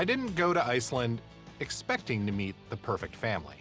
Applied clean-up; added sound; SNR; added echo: none; none; none; none.